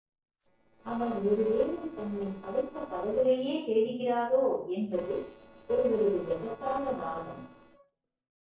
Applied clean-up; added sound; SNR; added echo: neural separator model SepFormer DNS4.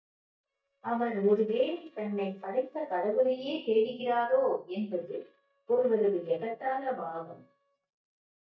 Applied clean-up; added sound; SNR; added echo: neural mask model DeepFilterNet 3.